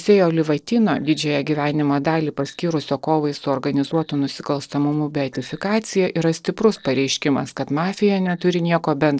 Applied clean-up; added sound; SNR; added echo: neural separator model SepFormer DNS4.